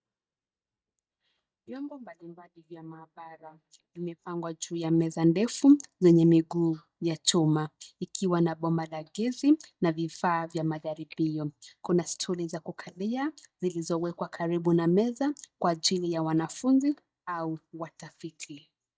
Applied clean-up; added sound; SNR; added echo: neural mask model DeepFilterNet 3.